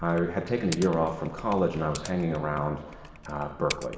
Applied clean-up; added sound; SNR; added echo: none; Typing; 14 dB; reverberation time 2.0 s.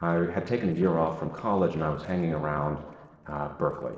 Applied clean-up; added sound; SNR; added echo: neural separator model SepFormer DNS4.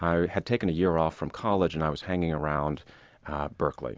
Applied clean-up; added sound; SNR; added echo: none; none; none; none.